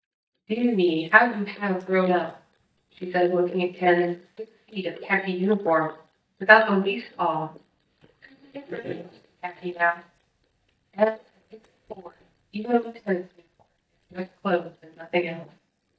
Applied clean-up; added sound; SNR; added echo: neural mask model DeepFilterNet 3.